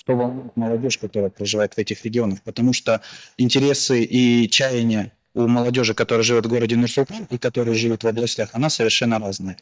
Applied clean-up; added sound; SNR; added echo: neural mask model DeepFilterNet 3.